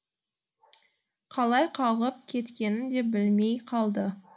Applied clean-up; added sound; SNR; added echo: none; none; none; none.